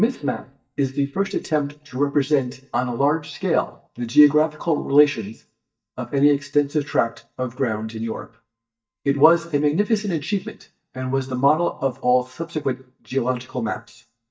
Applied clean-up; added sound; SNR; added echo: neural mask model DeepFilterNet 3.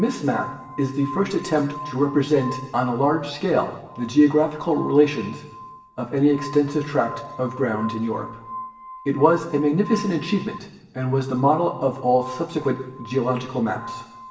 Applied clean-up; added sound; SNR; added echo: none; Glass; 16 dB; reverberation time 1.1 s.